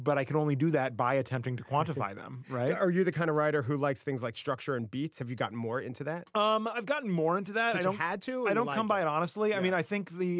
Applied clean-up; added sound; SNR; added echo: none; none; none; none.